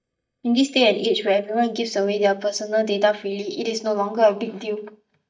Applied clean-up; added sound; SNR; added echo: neural mask model DeepFilterNet 3.